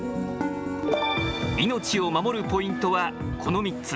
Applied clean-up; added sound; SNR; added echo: none; Brass instrument; 16 dB; none.